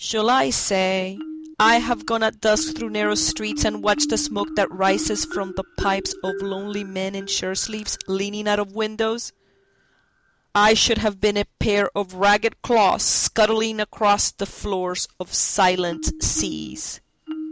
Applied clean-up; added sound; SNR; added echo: none; Marimba, xylophone; 13 dB; none.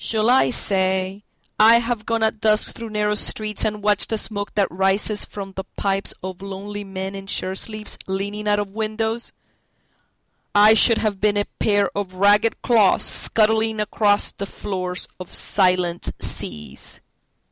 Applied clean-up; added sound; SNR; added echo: none; none; none; none.